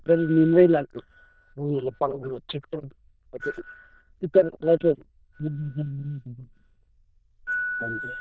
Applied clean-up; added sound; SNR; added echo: neural diffusion model UNIVERSE++.